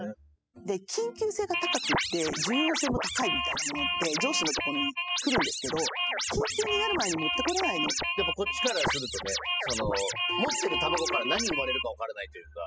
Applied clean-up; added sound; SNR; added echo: classical method spectral subtraction.